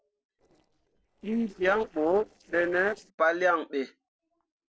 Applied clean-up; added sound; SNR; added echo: neural separator model SepFormer DNS4.